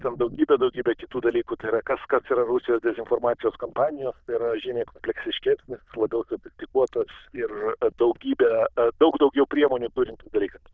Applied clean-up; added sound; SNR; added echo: neural diffusion model UNIVERSE++.